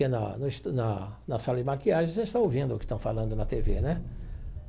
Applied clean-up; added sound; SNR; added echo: none; Engine starting / Motor vehicle (road); 6 dB; none.